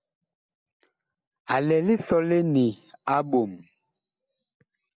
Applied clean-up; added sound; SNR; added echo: none; none; none; none.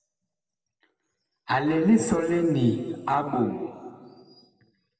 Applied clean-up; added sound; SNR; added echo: none; none; none; reverberation time 2.0 s.